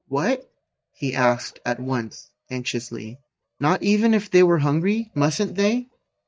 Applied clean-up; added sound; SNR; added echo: neural mask model DeepFilterNet 3.